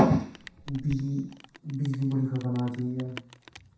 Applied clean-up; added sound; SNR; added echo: none; Rain; 19 dB; reverberation time 0.7 s.